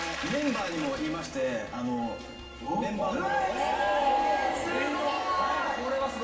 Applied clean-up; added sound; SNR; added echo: none; none; none; reverberation time 2.2 s.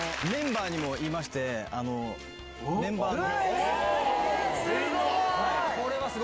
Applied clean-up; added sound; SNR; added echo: none; none; none; none.